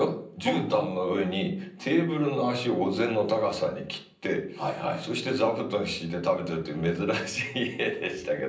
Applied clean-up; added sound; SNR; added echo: none; none; none; reverberation time 0.6 s.